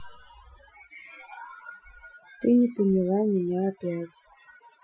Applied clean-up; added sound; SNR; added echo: classical method Wiener filter.